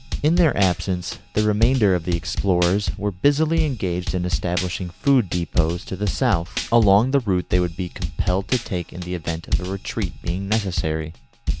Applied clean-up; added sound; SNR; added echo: none; Drum / Drum kit; 5 dB; none.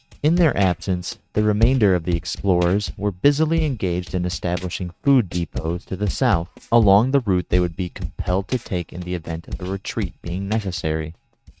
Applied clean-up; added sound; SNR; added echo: neural mask model RNNoise.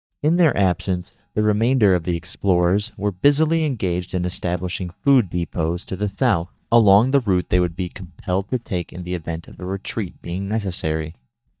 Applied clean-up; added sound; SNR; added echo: neural mask model DeepFilterNet 3.